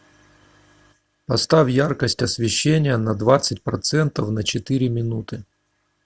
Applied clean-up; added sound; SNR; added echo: none; none; none; none.